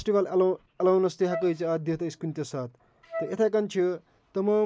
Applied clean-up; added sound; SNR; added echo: none; Wind instrument, woodwind instrument; 11 dB; none.